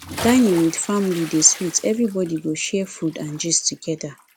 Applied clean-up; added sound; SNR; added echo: none; Bathtub (filling or washing) / Splash, splatter; 15 dB; none.